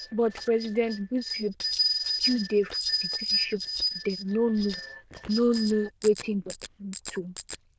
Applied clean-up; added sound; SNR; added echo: neural diffusion model UNIVERSE++.